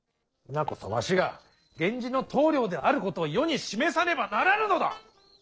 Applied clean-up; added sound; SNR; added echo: neural separator model SepFormer DNS4.